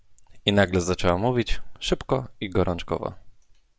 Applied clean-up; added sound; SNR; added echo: none; none; none; none.